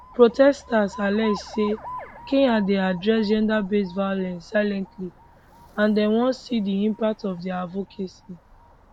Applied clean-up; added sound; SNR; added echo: none; Alarm; 19 dB; none.